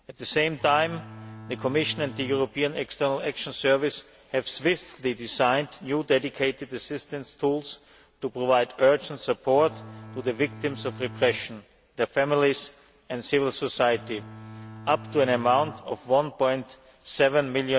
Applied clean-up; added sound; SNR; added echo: none; Bowed string instrument; 15 dB; none.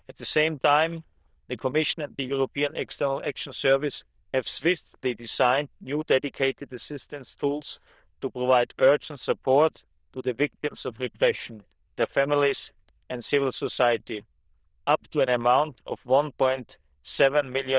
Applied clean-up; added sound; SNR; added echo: neural diffusion model UNIVERSE++.